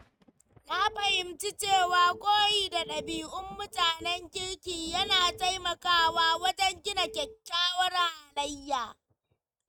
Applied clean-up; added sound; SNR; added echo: neural mask model RNNoise.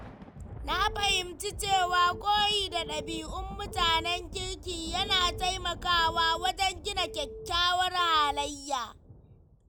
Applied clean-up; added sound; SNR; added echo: none; Telephone + Thunder; 11 dB; none.